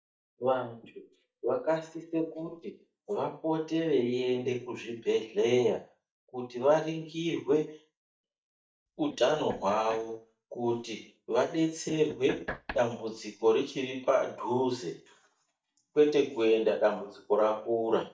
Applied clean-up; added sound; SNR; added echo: neural mask model DeepFilterNet 3.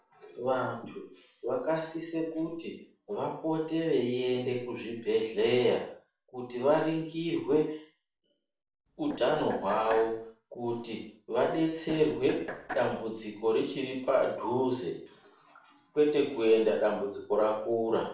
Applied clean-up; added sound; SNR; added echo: neural separator model SepFormer DNS4.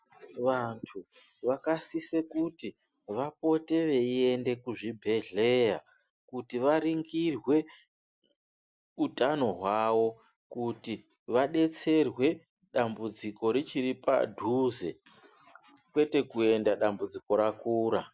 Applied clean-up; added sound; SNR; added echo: none; none; none; none.